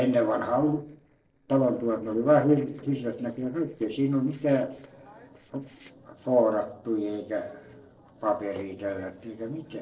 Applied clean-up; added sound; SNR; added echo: neural separator model SepFormer DNS4.